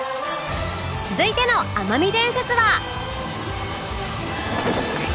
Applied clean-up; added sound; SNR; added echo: none; Motor vehicle (road) / Siren; 16 dB; none.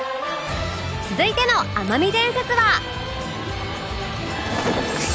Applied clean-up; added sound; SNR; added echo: none; none; none; none.